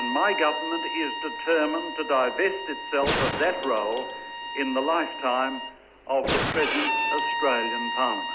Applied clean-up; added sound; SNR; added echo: none; Bowed string instrument + Gunshot, gunfire; 3 dB; none.